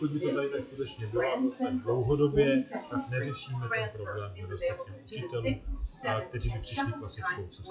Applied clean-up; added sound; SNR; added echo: classical method WPE with log-MMSE.